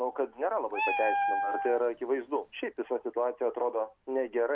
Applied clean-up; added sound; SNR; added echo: none; Meow; 3 dB; none.